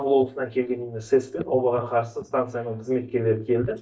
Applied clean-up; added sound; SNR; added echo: neural mask model DeepFilterNet 3.